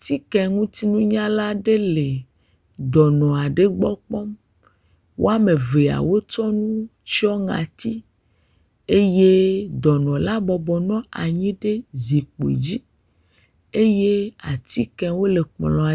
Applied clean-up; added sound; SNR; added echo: none; none; none; none.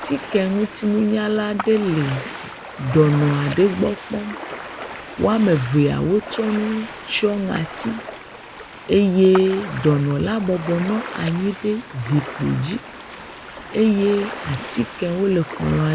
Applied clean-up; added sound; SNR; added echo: none; Ocean; 12 dB; none.